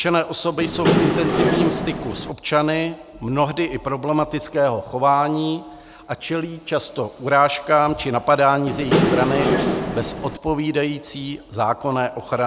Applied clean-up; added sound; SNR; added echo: none; Engine / Mechanisms; -1 dB; none.